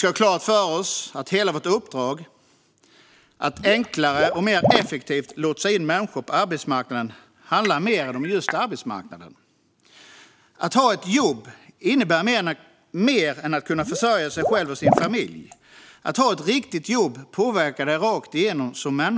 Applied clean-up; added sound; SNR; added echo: none; Cutlery, silverware / Dishes, pots, and pans / Chink, clink + Water / Liquid; 5 dB; none.